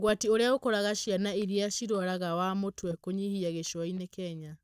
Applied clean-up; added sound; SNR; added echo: neural mask model DeepFilterNet 3.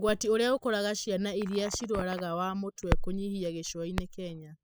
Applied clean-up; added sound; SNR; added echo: classical method spectral subtraction.